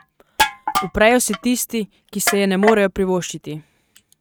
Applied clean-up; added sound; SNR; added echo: neural mask model RNNoise.